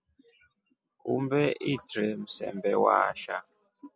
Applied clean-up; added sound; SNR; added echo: none; none; none; none.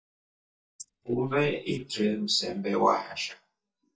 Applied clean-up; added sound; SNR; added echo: neural mask model DeepFilterNet 3.